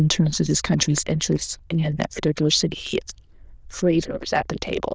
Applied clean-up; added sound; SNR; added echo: neural diffusion model UNIVERSE++.